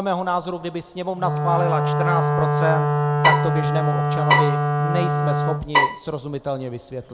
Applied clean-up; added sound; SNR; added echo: none; Wind instrument, woodwind instrument + Bowed string instrument; -5 dB; none.